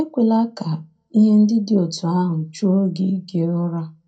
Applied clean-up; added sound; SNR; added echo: none; none; none; reverberation time 0.2 s.